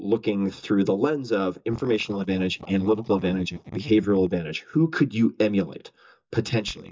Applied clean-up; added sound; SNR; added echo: neural mask model DeepFilterNet 3.